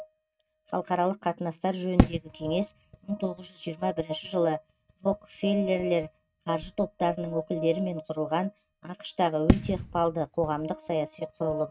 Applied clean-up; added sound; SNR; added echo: neural mask model RNNoise.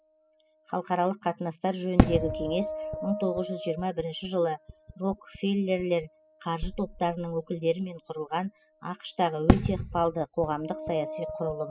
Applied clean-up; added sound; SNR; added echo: classical method spectral subtraction.